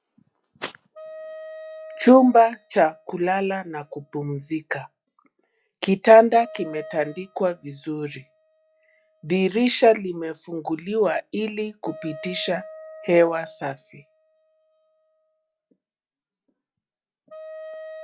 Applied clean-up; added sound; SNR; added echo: classical method log-MMSE.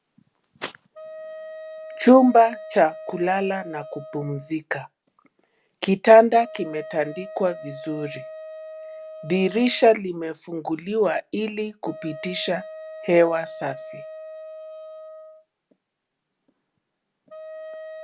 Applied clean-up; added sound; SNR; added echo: none; Wind instrument, woodwind instrument; 16 dB; none.